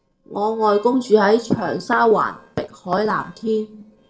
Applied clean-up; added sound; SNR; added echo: neural separator model SepFormer DNS4.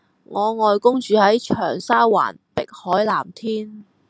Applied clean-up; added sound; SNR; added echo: none; none; none; none.